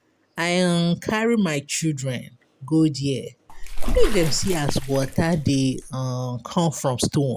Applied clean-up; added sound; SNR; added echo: none; Bathtub (filling or washing) / Water / Splash, splatter; -1 dB; none.